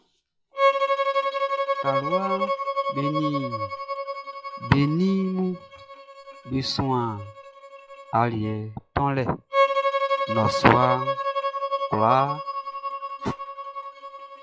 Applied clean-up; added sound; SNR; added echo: classical method log-MMSE.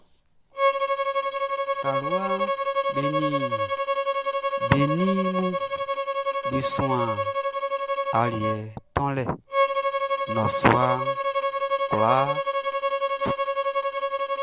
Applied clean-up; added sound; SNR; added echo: none; Bowed string instrument; -3 dB; none.